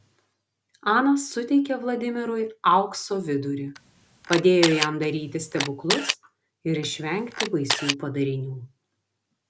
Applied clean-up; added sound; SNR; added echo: none; Camera; 4 dB; none.